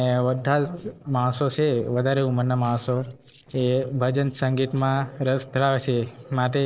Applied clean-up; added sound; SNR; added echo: neural separator model SepFormer DNS4.